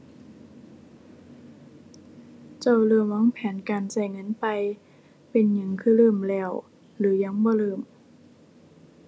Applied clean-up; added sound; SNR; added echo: none; none; none; none.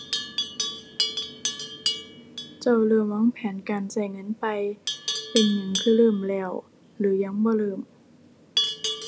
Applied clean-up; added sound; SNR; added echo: none; Livestock, farm animals, working animals; 7 dB; none.